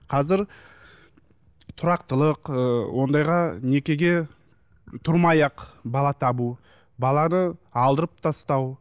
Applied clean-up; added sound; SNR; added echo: none; none; none; none.